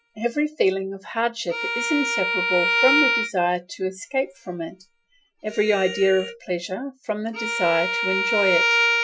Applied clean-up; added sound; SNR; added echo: classical method Wiener filter.